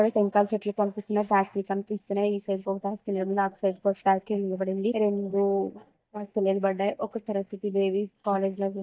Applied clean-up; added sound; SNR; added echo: neural mask model DeepFilterNet 3.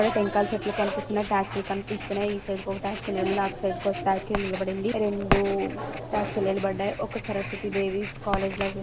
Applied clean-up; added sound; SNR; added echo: none; Writing; 7 dB; none.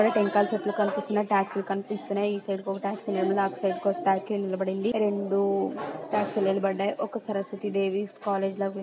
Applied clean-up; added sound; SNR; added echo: none; none; none; none.